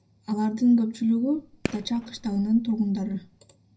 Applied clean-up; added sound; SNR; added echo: none; Fireworks; 14 dB; reverberation time 0.4 s.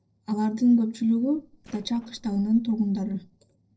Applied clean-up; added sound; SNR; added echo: neural separator model SepFormer DNS4.